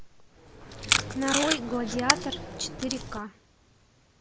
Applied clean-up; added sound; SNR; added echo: none; Packing tape, duct tape; -3 dB; none.